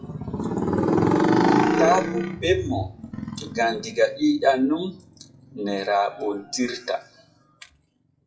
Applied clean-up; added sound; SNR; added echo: classical method WPE with log-MMSE.